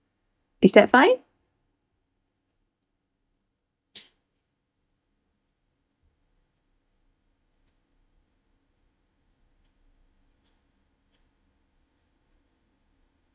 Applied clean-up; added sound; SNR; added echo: neural mask model DeepFilterNet 3.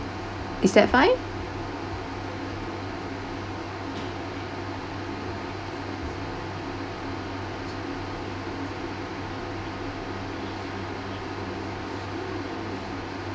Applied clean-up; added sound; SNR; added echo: none; Bowed string instrument; 15 dB; none.